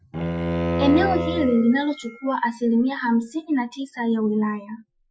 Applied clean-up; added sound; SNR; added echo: classical method Wiener filter.